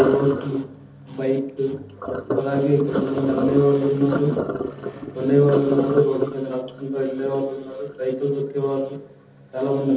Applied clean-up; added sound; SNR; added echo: none; Sink (filling or washing); 6 dB; reverberation time 1.2 s.